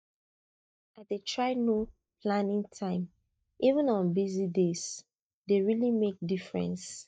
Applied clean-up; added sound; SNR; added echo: neural mask model DeepFilterNet 3.